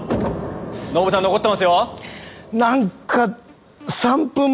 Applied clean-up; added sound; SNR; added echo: none; none; none; none.